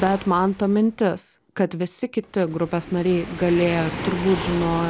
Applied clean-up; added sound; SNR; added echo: none; Waves, surf; 12 dB; none.